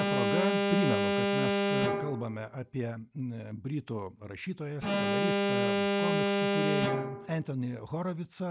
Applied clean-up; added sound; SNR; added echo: none; Alarm; -4 dB; none.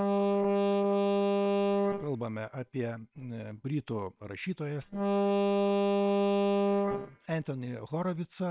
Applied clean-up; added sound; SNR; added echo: neural separator model SepFormer WHAM!.